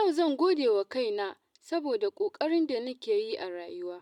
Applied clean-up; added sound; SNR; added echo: none; none; none; none.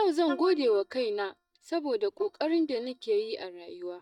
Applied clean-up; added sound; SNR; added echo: neural mask model DeepFilterNet 3.